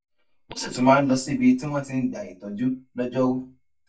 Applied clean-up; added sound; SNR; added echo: neural mask model DeepFilterNet 3.